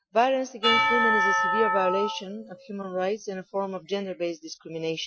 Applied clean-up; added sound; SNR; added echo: classical method Wiener filter.